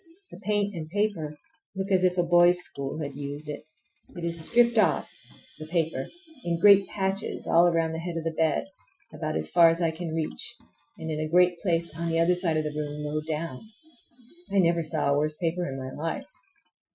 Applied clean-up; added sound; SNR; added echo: classical method Wiener filter.